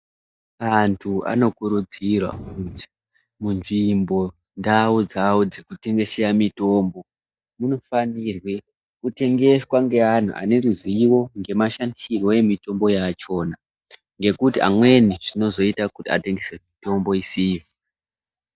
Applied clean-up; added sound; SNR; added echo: neural mask model DeepFilterNet 3.